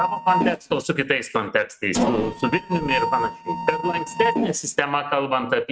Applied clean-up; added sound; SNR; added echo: neural mask model RNNoise.